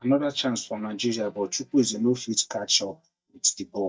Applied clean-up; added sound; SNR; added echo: neural mask model DeepFilterNet 3.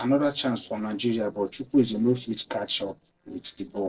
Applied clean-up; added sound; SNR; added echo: neural separator model SepFormer DNS4.